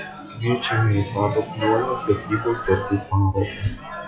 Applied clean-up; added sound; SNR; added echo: classical method log-MMSE.